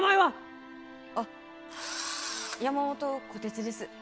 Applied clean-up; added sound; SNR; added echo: none; Engine / Drill; 7 dB; none.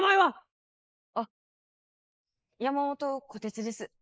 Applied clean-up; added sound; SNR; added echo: neural mask model Resemble Enhance denoiser.